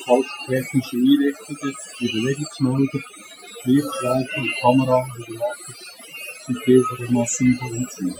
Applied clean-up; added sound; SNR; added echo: classical method Wiener filter.